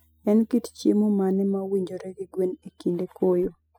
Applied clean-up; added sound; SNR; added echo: classical method spectral subtraction.